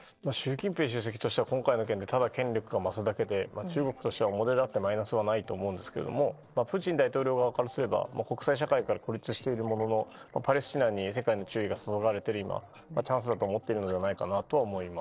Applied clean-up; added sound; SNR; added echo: neural separator model SepFormer DNS4.